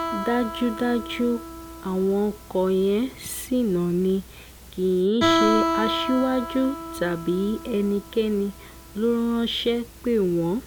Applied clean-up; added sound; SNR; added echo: none; Guitar; 6 dB; none.